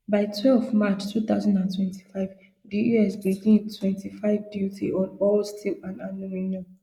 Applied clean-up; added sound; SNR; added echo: neural mask model Resemble Enhance denoiser.